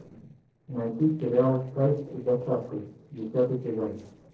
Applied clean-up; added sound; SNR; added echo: neural separator model SepFormer DNS4.